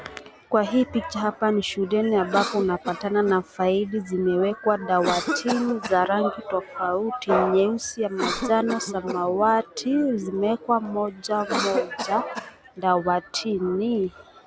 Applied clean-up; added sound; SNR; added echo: none; Cough; 11 dB; none.